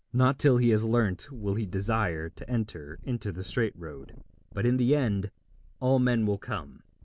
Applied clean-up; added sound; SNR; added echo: none; Purr; 19 dB; none.